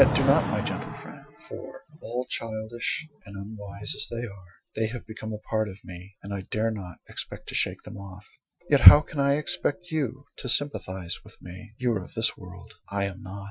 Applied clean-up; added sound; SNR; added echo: classical method Wiener filter.